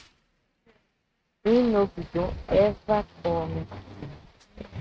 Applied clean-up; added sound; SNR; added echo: neural mask model RNNoise.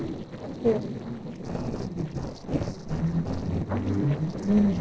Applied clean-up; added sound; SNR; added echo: neural separator model SepFormer DNS4.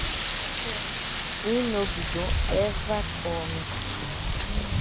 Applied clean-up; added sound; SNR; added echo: none; Rain; -4 dB; none.